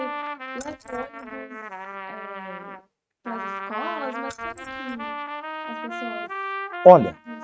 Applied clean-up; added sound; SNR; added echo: neural mask model RNNoise.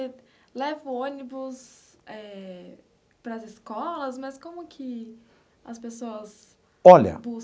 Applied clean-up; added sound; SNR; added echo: none; none; none; none.